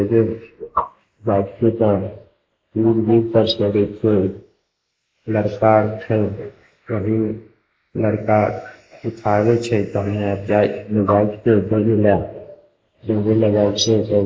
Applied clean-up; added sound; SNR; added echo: neural mask model Resemble Enhance denoiser.